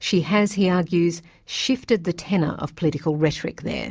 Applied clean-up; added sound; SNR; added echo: none; none; none; none.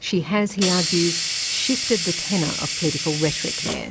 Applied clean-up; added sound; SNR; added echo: none; Hiss; 2 dB; none.